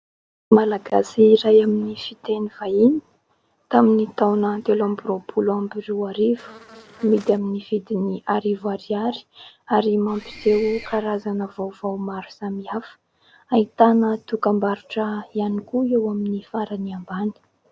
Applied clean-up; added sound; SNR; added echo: none; Mechanisms + Buzz; 19 dB; none.